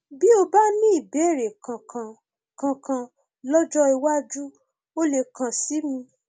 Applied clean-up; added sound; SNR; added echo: none; none; none; none.